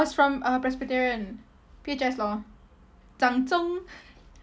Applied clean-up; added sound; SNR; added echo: none; none; none; none.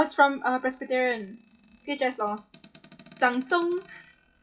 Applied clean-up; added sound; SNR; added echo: classical method WPE with log-MMSE.